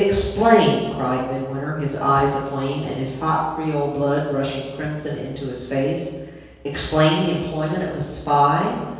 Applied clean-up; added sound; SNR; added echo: none; none; none; reverberation time 1.2 s.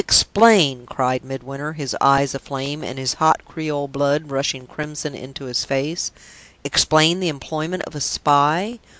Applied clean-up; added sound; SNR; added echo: none; none; none; none.